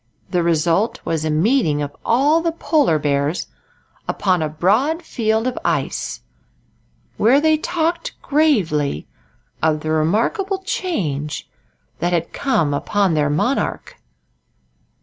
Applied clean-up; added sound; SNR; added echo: none; none; none; none.